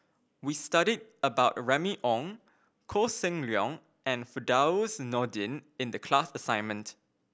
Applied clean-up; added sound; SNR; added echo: none; none; none; none.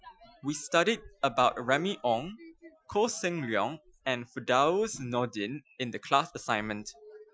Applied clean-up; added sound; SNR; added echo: classical method Wiener filter.